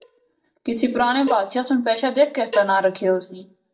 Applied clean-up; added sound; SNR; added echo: neural mask model DeepFilterNet 3.